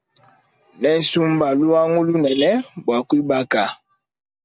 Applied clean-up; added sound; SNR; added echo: none; none; none; none.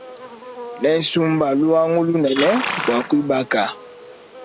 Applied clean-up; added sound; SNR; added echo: none; Livestock, farm animals, working animals; 12 dB; none.